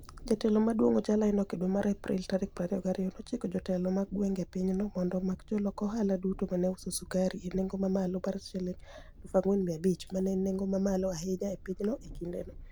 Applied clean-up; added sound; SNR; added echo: none; Train; 18 dB; none.